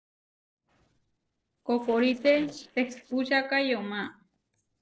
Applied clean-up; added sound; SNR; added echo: neural separator model SepFormer DNS4.